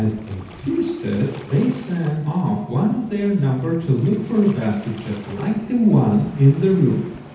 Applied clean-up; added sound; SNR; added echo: none; Waves, surf; 20 dB; reverberation time 0.8 s.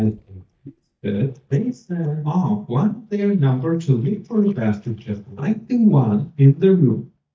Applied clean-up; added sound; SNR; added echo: neural mask model DeepFilterNet 3.